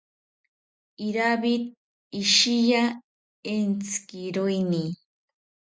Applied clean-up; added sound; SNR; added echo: none; none; none; none.